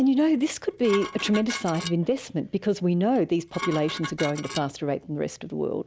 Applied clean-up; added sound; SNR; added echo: none; Dishes, pots, and pans; 12 dB; none.